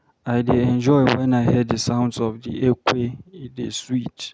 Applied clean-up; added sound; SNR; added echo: none; none; none; none.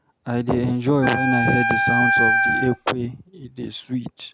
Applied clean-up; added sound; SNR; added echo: none; Wind instrument, woodwind instrument; -3 dB; none.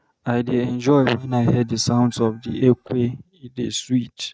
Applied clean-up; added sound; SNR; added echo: neural mask model DeepFilterNet 3.